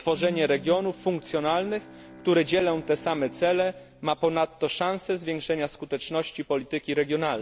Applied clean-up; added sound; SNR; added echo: none; Bowed string instrument; 20 dB; none.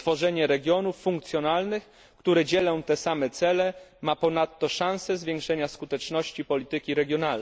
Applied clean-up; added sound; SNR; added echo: none; none; none; none.